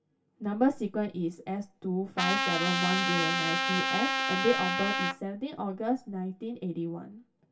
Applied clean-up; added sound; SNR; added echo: none; Trumpet; -3 dB; reverberation time 0.2 s.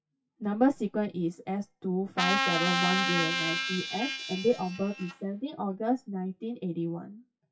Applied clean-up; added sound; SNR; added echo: classical method WPE with log-MMSE.